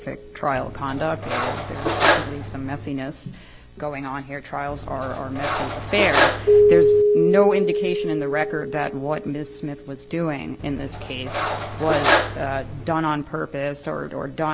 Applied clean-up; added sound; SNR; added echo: none; Cutlery, silverware + Keyboard (musical); -3 dB; none.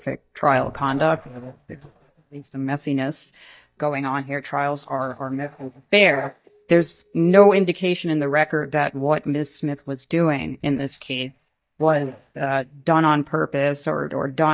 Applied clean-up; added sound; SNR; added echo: neural mask model DeepFilterNet 3.